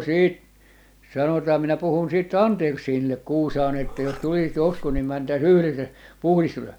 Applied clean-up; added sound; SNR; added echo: none; Meow; 9 dB; none.